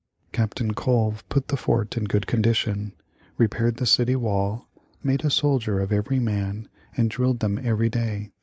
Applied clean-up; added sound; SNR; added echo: neural mask model Resemble Enhance denoiser.